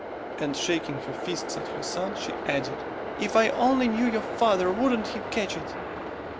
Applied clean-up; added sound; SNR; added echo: none; Train; 6 dB; none.